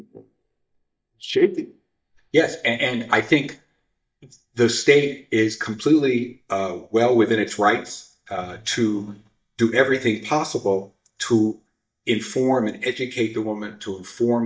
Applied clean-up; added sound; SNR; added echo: neural mask model DeepFilterNet 3.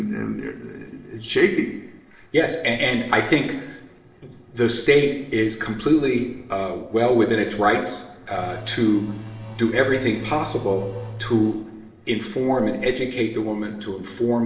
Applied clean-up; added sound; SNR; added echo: neural separator model SepFormer DNS4.